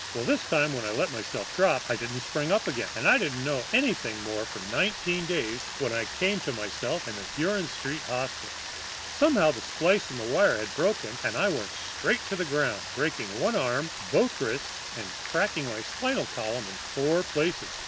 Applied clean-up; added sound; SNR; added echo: none; Rain; 8 dB; none.